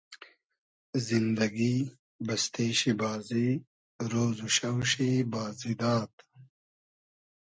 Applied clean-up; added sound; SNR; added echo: none; none; none; none.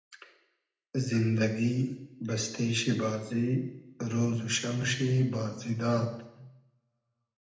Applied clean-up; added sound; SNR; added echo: none; none; none; reverberation time 0.8 s.